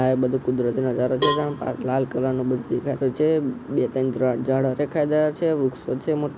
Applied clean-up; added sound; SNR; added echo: none; Cowbell; 8 dB; none.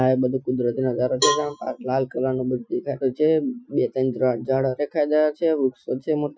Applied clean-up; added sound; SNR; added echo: classical method Wiener filter.